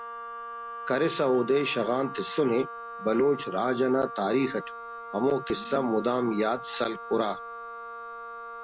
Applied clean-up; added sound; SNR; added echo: none; Wind instrument, woodwind instrument; 11 dB; none.